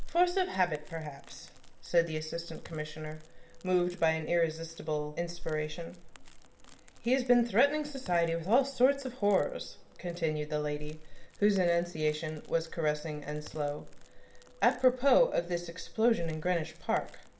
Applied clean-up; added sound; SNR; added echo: none; Crackle; 12 dB; reverberation time 0.5 s.